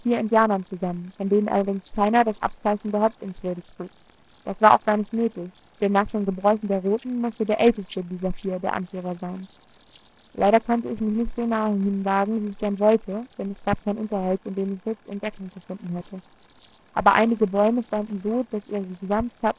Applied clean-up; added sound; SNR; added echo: neural separator model SepFormer DNS4.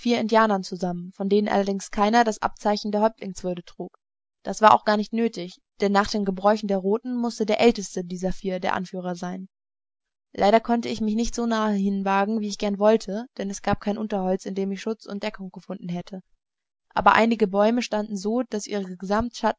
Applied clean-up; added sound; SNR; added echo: none; none; none; none.